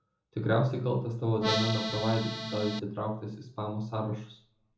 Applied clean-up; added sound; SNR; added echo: none; Accordion; 1 dB; reverberation time 1.0 s.